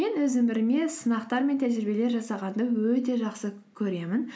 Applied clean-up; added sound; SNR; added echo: none; none; none; none.